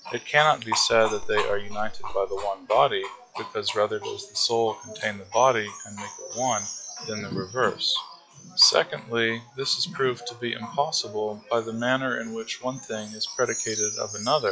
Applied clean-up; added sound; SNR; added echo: classical method log-MMSE.